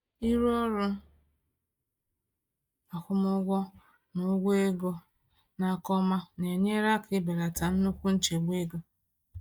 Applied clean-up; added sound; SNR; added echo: neural mask model DeepFilterNet 3.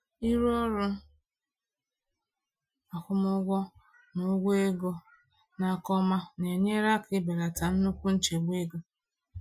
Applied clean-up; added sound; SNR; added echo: classical method Wiener filter.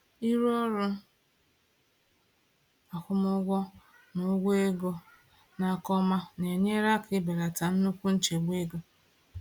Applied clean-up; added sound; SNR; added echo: none; none; none; none.